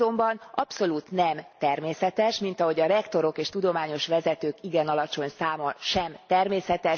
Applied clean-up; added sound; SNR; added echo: none; none; none; none.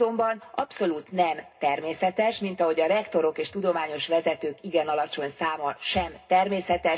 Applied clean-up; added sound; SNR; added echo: none; none; none; reverberation time 0.2 s.